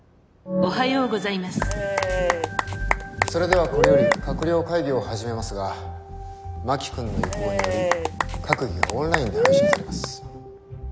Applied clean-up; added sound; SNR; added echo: none; Applause / Cheering / Clapping; -3 dB; none.